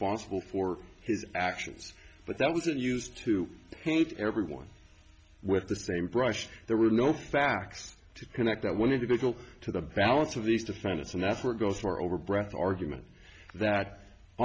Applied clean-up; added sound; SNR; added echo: none; none; none; none.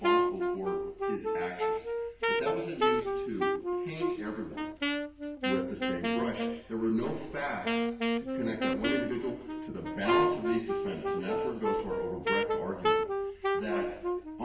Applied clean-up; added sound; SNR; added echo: none; Wind instrument, woodwind instrument; -5 dB; reverberation time 1.0 s.